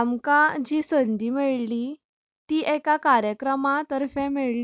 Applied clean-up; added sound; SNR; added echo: none; none; none; none.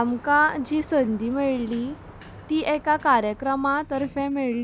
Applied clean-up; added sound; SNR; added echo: none; Sliding door; 20 dB; none.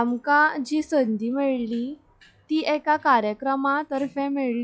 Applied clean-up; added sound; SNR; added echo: classical method log-MMSE.